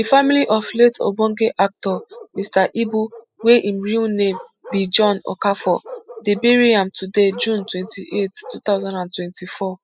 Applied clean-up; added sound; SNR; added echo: classical method spectral subtraction.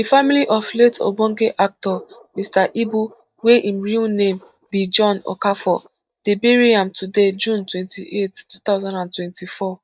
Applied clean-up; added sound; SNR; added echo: neural mask model DeepFilterNet 3.